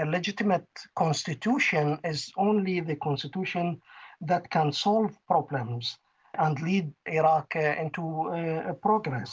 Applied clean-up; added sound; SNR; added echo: none; none; none; none.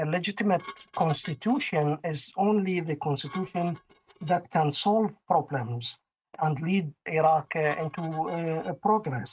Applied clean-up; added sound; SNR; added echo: neural mask model RNNoise.